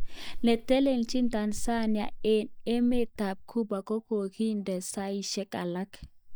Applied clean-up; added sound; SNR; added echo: neural mask model DeepFilterNet 3.